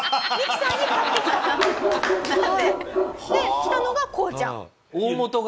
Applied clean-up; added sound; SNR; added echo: none; Bark; 2 dB; none.